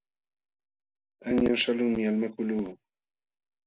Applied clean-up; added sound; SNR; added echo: none; none; none; none.